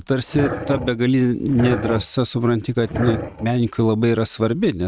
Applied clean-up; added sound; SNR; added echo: neural mask model RNNoise.